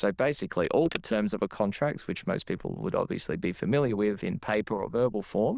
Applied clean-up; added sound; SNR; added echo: neural diffusion model UNIVERSE++.